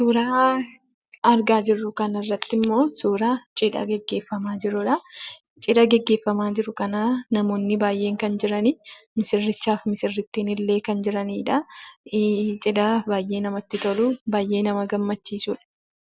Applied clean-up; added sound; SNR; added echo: none; none; none; none.